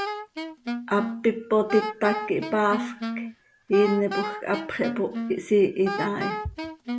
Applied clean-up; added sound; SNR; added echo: none; Wind instrument, woodwind instrument; 7 dB; none.